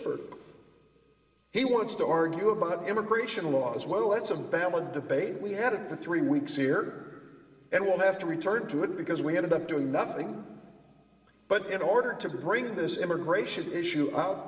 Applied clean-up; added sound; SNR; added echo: none; none; none; reverberation time 2.7 s.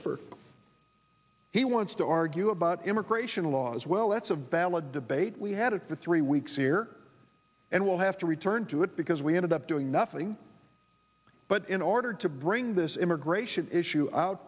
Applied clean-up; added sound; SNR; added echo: none; none; none; none.